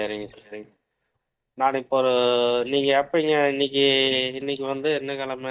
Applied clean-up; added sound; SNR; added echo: neural mask model DeepFilterNet 3.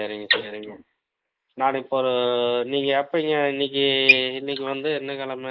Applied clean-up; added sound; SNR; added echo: neural mask model Resemble Enhance denoiser.